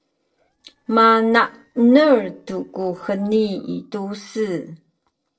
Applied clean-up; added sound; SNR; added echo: neural separator model SepFormer DNS4.